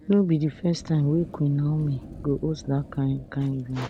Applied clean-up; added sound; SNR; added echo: none; Fire; 18 dB; none.